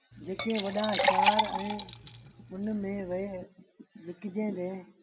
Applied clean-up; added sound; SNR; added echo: none; Liquid; -3 dB; none.